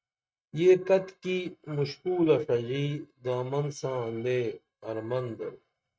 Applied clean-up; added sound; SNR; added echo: neural mask model RNNoise.